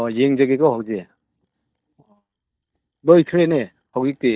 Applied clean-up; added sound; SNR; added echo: neural mask model DeepFilterNet 3.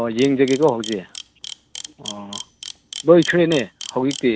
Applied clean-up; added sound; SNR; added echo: none; Camera; 15 dB; none.